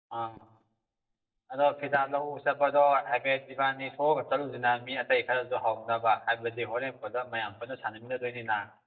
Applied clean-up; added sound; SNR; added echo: neural mask model DeepFilterNet 3.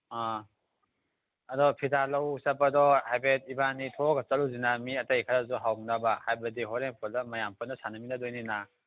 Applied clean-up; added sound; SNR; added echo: none; none; none; none.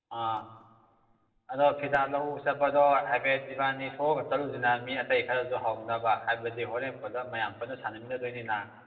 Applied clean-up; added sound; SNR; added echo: neural separator model SepFormer DNS4.